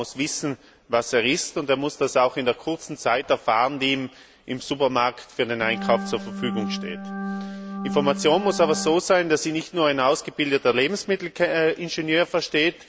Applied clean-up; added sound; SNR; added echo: none; Organ; 7 dB; none.